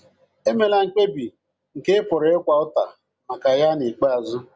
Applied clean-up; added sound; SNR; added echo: none; none; none; none.